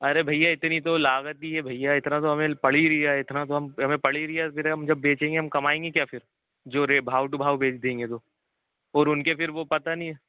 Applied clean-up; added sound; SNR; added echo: none; none; none; none.